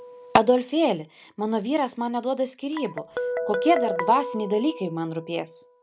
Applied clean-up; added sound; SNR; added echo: none; Guitar; 8 dB; none.